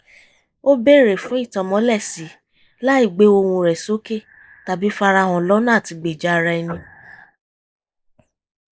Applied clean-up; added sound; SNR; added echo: neural mask model Resemble Enhance denoiser.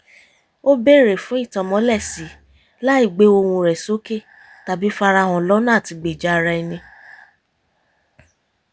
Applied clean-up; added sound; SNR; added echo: none; none; none; none.